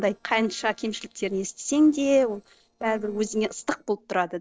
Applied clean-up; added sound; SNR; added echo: neural separator model SepFormer DNS4.